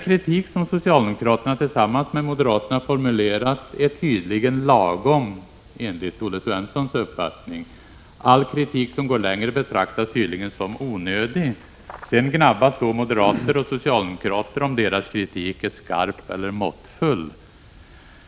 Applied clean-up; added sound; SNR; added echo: none; none; none; none.